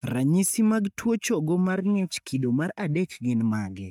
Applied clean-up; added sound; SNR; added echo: neural mask model DeepFilterNet 3.